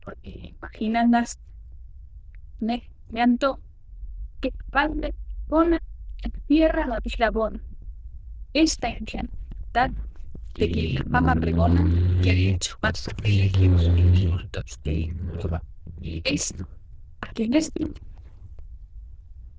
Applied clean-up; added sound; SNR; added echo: neural diffusion model UNIVERSE++.